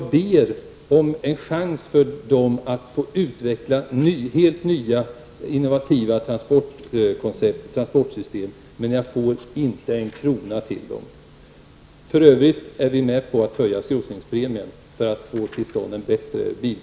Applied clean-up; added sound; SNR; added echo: none; none; none; none.